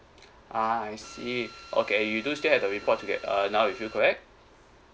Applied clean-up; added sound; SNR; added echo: none; Drill; 19 dB; none.